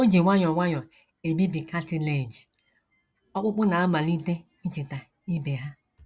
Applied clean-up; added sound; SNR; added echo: none; none; none; none.